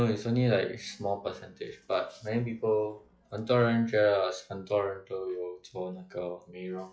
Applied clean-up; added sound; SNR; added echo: classical method log-MMSE.